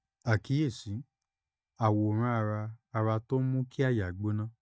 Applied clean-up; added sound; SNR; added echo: neural mask model DeepFilterNet 3.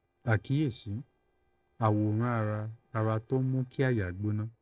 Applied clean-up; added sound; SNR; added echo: neural separator model SepFormer DNS4.